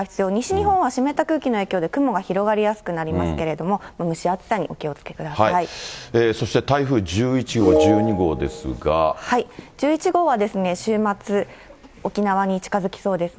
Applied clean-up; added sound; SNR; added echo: none; none; none; none.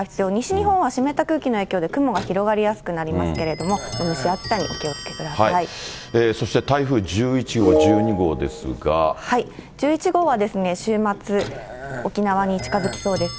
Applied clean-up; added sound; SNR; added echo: none; Clock + Burping, eructation; 14 dB; none.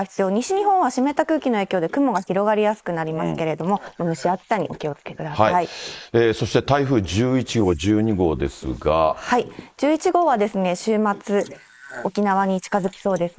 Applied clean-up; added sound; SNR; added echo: neural mask model Resemble Enhance denoiser.